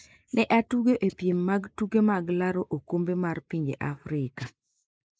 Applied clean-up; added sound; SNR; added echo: neural mask model Resemble Enhance denoiser.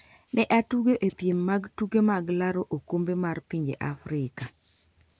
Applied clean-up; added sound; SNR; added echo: none; none; none; none.